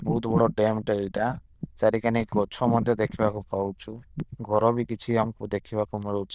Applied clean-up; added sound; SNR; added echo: neural diffusion model UNIVERSE++.